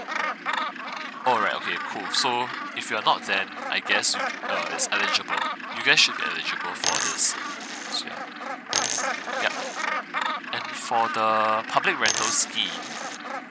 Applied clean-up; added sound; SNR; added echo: none; Gull, seagull + Coin (dropping); 3 dB; none.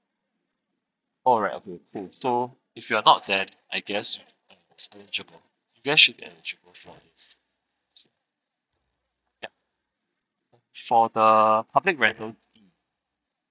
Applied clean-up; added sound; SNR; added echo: neural mask model DeepFilterNet 3.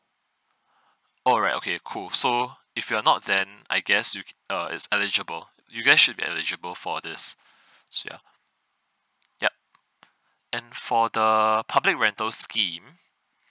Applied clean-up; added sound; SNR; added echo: none; none; none; none.